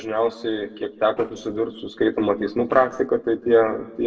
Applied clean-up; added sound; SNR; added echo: neural separator model SepFormer DNS4.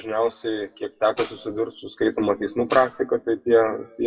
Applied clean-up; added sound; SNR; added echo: classical method WPE with log-MMSE.